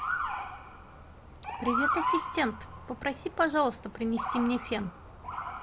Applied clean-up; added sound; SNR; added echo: none; Motor vehicle (road) / Siren; 3 dB; none.